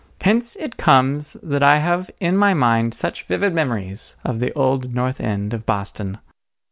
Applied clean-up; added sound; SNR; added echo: none; none; none; none.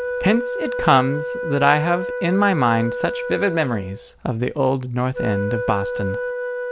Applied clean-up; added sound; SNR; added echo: none; Wind instrument, woodwind instrument; 6 dB; none.